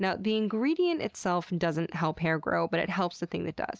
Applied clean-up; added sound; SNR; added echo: none; none; none; none.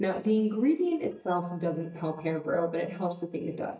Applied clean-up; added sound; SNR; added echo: neural mask model DeepFilterNet 3.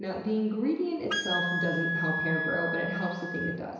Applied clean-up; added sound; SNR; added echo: none; Wind instrument, woodwind instrument; 2 dB; reverberation time 1.0 s.